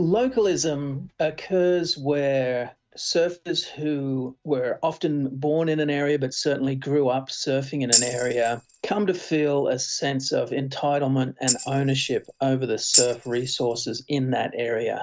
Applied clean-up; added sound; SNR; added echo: neural mask model RNNoise.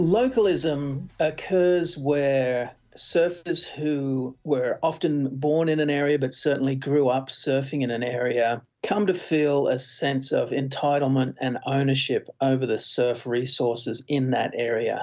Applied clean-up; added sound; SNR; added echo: none; none; none; none.